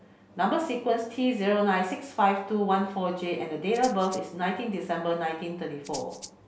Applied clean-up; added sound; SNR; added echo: none; Rattle (instrument); 17 dB; none.